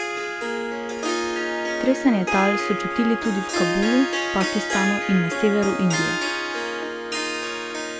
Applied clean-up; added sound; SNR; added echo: none; Harp; 1 dB; none.